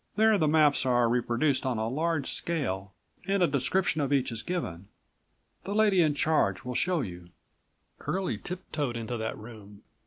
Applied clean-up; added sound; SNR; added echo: none; none; none; none.